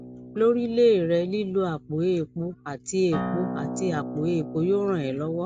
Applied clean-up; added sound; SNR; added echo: none; Acoustic guitar; 11 dB; none.